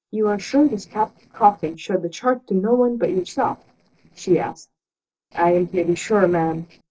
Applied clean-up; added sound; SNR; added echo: neural separator model SepFormer DNS4.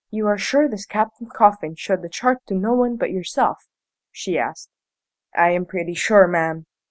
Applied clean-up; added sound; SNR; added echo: none; none; none; none.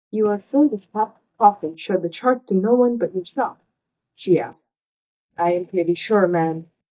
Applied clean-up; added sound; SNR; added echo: neural mask model DeepFilterNet 3.